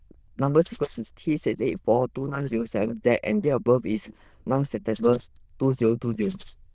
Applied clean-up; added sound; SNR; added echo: neural diffusion model UNIVERSE++.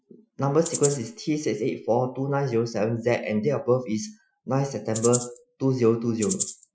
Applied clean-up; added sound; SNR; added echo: classical method Wiener filter.